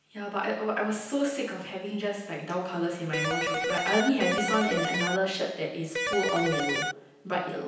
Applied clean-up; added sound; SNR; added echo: none; Electric guitar; -1 dB; reverberation time 0.9 s.